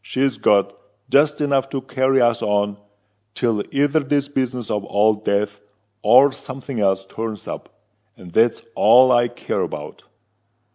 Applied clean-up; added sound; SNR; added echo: none; none; none; none.